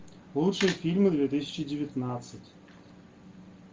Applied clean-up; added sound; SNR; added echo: none; none; none; none.